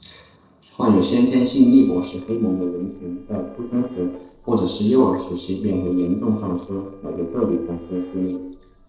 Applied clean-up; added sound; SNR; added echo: neural separator model SepFormer DNS4.